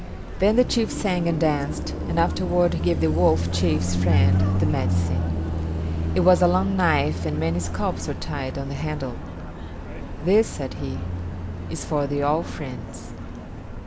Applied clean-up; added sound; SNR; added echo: none; Car passing by; 1 dB; none.